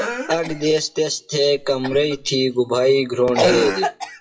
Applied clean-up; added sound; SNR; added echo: classical method WPE with log-MMSE.